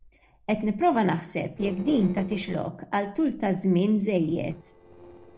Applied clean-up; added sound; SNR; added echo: neural separator model SepFormer DNS4.